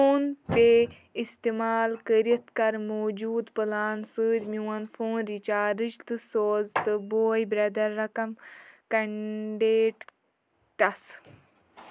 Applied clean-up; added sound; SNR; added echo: none; none; none; none.